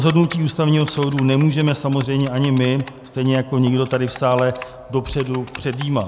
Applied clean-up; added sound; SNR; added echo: none; Typing; 14 dB; none.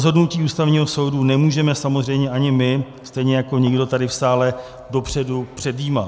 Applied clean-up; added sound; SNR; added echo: none; none; none; none.